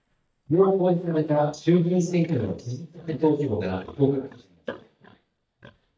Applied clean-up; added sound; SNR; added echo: neural mask model DeepFilterNet 3.